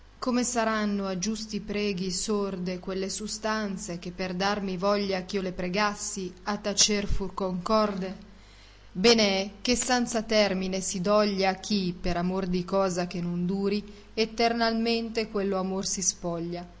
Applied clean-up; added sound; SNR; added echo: none; none; none; none.